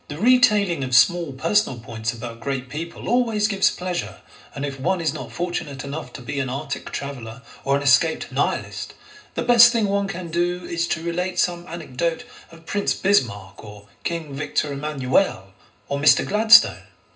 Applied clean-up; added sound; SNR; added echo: none; none; none; reverberation time 0.2 s.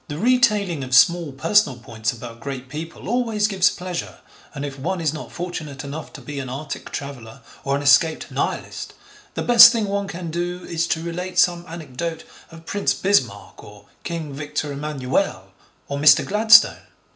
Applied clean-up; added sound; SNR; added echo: none; none; none; none.